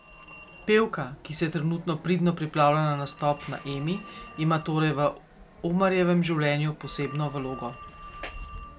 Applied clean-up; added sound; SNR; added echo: none; Telephone; 18 dB; none.